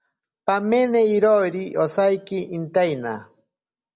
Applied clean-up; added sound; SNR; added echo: none; none; none; none.